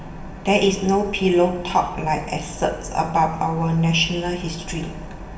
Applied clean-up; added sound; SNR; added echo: none; none; none; reverberation time 1.1 s.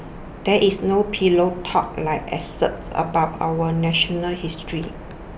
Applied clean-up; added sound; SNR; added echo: none; none; none; none.